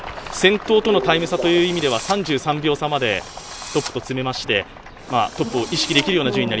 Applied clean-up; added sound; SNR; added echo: none; Drill; 16 dB; none.